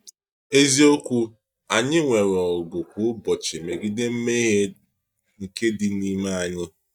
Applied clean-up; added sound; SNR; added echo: neural mask model DeepFilterNet 3.